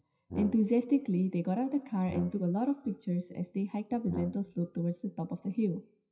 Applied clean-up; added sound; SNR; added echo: classical method WPE with log-MMSE.